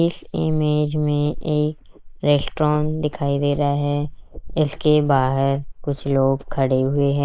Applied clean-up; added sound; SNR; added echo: neural mask model Resemble Enhance denoiser.